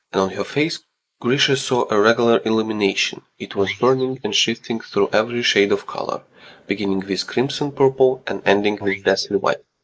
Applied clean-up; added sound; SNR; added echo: neural mask model Resemble Enhance denoiser.